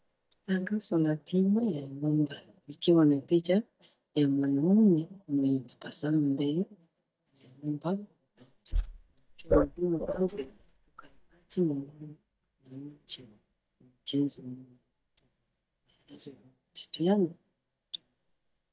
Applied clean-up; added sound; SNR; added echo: neural mask model DeepFilterNet 3.